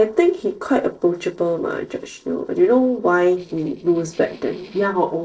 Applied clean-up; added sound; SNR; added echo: neural separator model SepFormer DNS4.